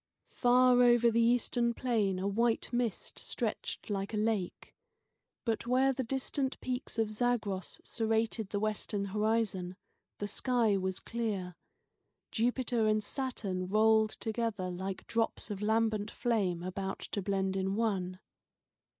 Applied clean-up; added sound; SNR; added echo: neural mask model Resemble Enhance denoiser.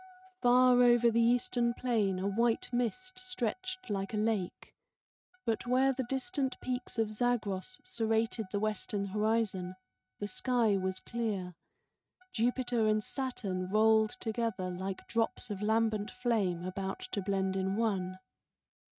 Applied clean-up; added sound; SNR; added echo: neural mask model RNNoise.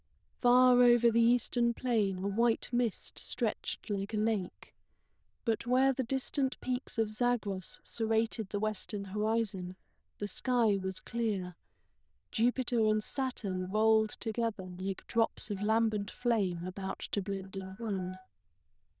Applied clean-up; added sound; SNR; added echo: neural diffusion model UNIVERSE++.